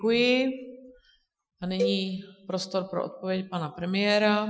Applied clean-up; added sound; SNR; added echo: classical method Wiener filter.